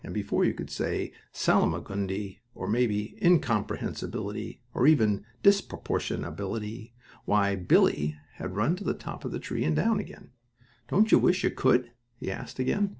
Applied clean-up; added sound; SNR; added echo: none; none; none; none.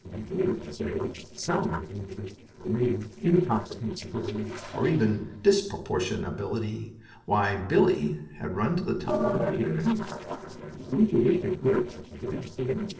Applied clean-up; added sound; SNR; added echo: neural separator model SepFormer DNS4.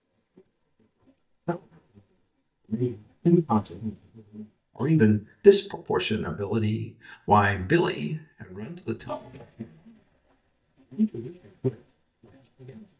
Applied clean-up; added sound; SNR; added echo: neural mask model DeepFilterNet 3.